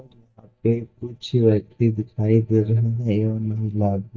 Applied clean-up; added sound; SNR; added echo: neural mask model DeepFilterNet 3.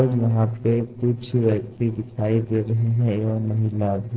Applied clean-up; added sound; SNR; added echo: neural separator model SepFormer DNS4.